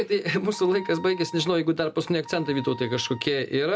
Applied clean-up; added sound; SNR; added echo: none; Wind instrument, woodwind instrument; 17 dB; none.